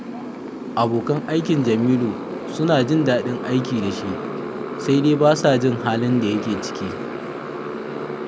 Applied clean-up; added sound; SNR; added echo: none; Motorcycle; 7 dB; none.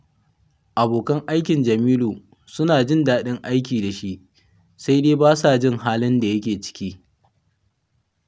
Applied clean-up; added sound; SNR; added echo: none; none; none; none.